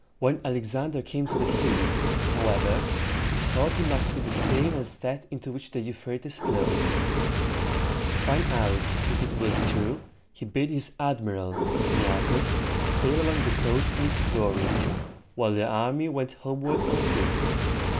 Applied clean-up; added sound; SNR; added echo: none; Fire; -2 dB; none.